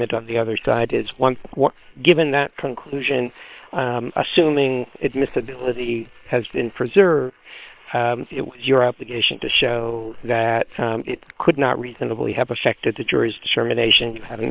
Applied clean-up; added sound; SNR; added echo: neural separator model SepFormer WHAM!.